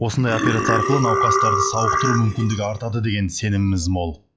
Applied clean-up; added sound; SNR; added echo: classical method log-MMSE.